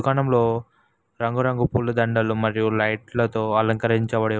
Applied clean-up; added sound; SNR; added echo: none; none; none; none.